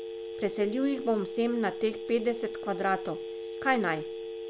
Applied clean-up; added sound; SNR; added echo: none; Telephone; 7 dB; none.